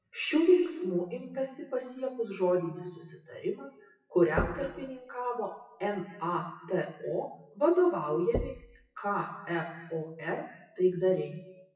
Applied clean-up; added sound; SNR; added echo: classical method WPE with log-MMSE.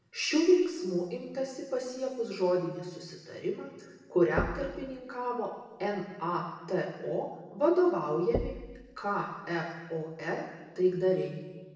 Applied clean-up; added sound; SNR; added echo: none; Knock / Wood; 10 dB; reverberation time 1.1 s.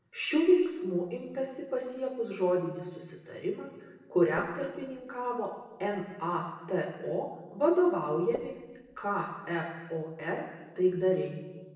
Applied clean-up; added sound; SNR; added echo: neural separator model SepFormer DNS4.